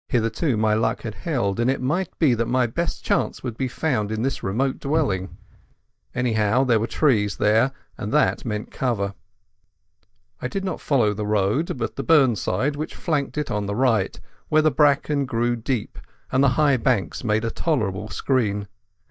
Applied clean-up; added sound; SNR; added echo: neural mask model DeepFilterNet 3.